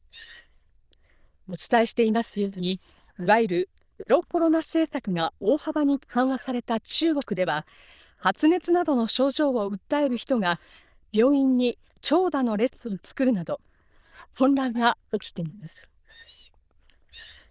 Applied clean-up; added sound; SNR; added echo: neural diffusion model UNIVERSE++.